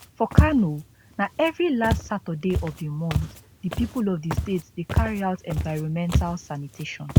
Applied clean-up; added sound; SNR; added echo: none; Walk, footsteps; 0 dB; none.